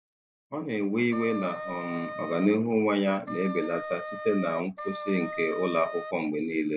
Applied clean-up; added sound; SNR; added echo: none; Wind instrument, woodwind instrument; 9 dB; none.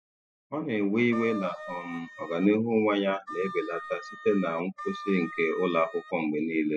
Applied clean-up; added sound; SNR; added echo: classical method spectral subtraction.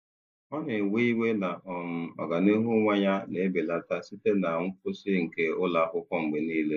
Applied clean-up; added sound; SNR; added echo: neural mask model Resemble Enhance denoiser.